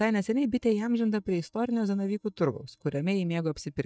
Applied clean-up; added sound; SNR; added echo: neural mask model DeepFilterNet 3.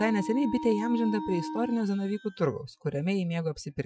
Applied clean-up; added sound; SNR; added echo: classical method Wiener filter.